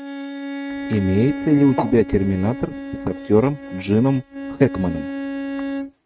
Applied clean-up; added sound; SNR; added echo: neural mask model RNNoise.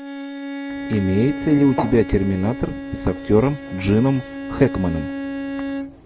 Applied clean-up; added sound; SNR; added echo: none; Bowed string instrument; 9 dB; none.